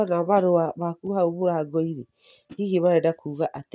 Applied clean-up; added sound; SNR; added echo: neural mask model RNNoise.